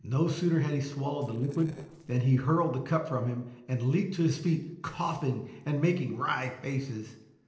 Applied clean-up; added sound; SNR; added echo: neural separator model SepFormer DNS4.